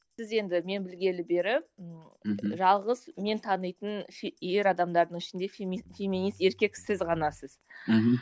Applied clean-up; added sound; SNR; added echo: none; none; none; none.